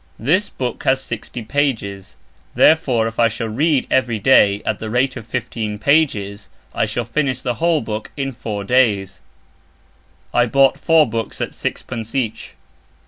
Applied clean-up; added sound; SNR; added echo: none; none; none; none.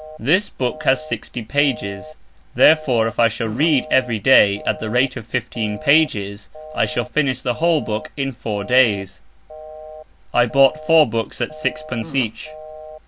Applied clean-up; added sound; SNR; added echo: none; Fart + Telephone; 16 dB; none.